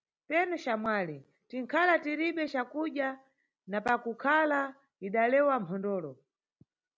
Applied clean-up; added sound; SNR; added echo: none; none; none; none.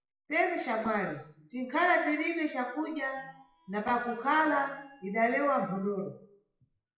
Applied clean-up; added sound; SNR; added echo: classical method WPE with log-MMSE.